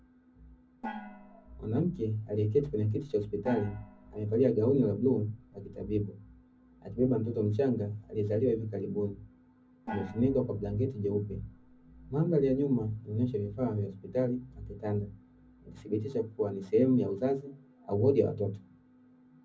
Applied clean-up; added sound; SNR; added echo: none; Gong; 16 dB; reverberation time 0.4 s.